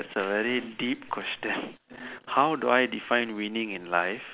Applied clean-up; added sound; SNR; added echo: none; none; none; none.